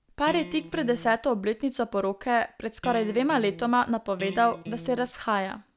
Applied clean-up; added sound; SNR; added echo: none; Electric guitar; 14 dB; none.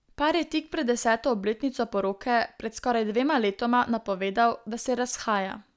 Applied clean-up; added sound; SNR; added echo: none; none; none; none.